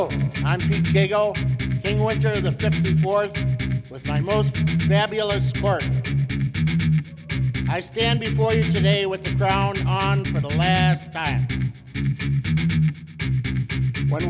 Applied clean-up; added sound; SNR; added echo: none; Electric guitar; -5 dB; none.